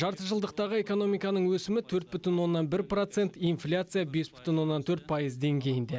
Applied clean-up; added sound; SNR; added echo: none; none; none; none.